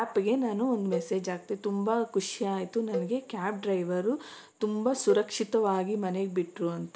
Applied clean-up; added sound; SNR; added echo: none; Cowbell; 12 dB; none.